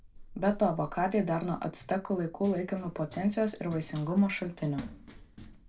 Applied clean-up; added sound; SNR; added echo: none; Run; 18 dB; reverberation time 0.2 s.